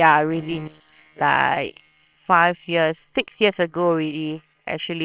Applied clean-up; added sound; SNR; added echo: neural separator model SepFormer WHAMR!.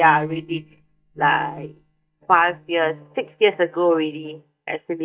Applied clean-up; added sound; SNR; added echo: neural mask model DeepFilterNet 3.